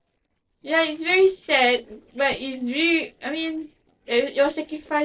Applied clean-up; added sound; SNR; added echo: neural separator model SepFormer DNS4.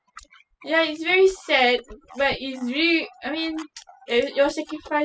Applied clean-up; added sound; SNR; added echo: classical method spectral subtraction.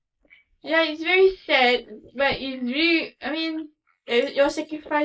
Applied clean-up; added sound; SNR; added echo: neural mask model Resemble Enhance denoiser.